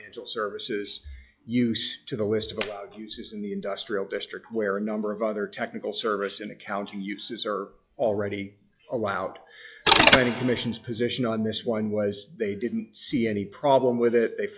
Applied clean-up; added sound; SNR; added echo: classical method log-MMSE.